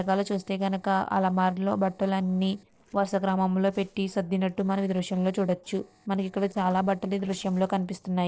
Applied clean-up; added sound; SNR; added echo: neural separator model SepFormer DNS4.